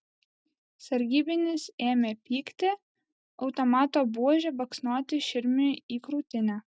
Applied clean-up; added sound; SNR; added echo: none; none; none; none.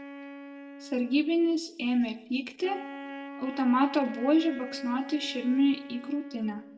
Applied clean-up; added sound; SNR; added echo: none; Wind instrument, woodwind instrument; 14 dB; reverberation time 0.6 s.